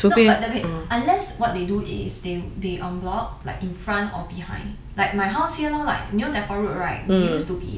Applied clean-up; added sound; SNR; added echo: none; none; none; none.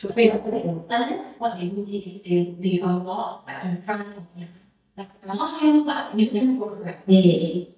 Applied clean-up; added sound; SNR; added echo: neural mask model DeepFilterNet 3.